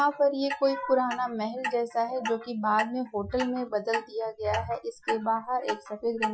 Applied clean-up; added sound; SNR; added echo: classical method Wiener filter.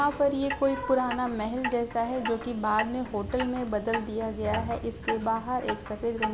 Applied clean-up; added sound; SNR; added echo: none; Clock; 8 dB; none.